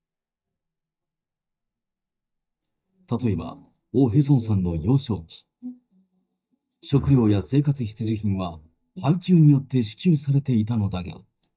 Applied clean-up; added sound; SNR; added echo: neural mask model DeepFilterNet 3.